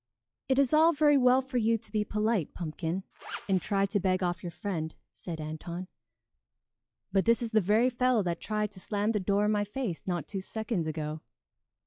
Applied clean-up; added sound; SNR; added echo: classical method log-MMSE.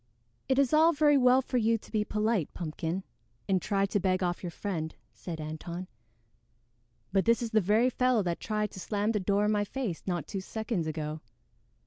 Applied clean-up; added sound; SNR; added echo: none; none; none; none.